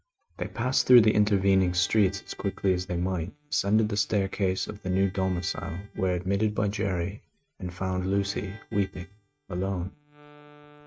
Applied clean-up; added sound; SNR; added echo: neural mask model RNNoise.